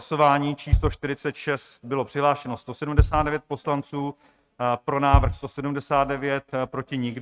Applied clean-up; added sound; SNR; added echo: neural mask model RNNoise.